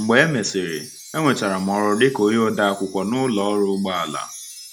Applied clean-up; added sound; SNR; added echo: none; Wind chime; 19 dB; none.